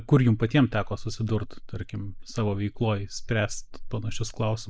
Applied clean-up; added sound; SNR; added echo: neural mask model Resemble Enhance denoiser.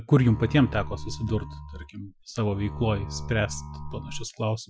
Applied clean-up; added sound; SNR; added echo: classical method Wiener filter.